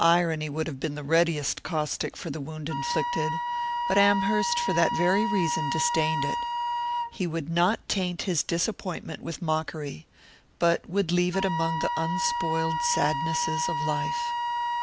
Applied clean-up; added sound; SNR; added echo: none; Wind instrument, woodwind instrument; 3 dB; none.